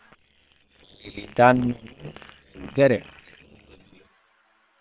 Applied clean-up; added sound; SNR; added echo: neural separator model SepFormer WHAM!.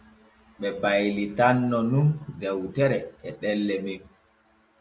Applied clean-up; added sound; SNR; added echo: none; none; none; none.